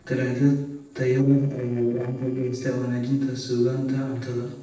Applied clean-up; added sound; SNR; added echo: neural separator model SepFormer DNS4.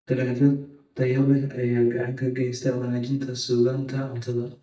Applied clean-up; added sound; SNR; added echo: neural mask model DeepFilterNet 3.